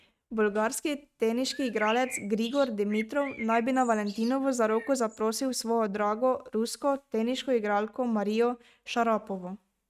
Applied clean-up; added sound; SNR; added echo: neural mask model RNNoise.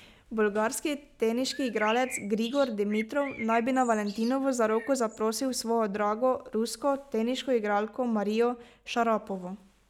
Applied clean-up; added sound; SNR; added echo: none; Bird; 15 dB; none.